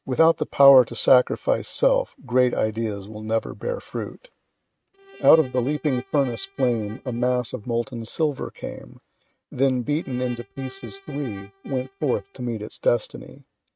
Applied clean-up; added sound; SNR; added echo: neural mask model RNNoise.